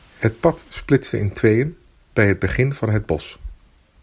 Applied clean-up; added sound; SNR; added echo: none; none; none; none.